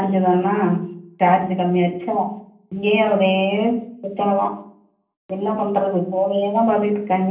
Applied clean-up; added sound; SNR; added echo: none; none; none; reverberation time 0.6 s.